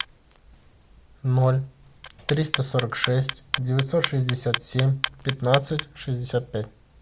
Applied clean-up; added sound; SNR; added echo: none; Clock; 9 dB; none.